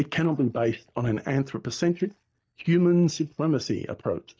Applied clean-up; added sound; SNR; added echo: neural mask model DeepFilterNet 3.